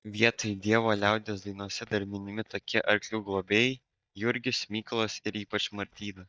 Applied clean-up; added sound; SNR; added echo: neural mask model DeepFilterNet 3.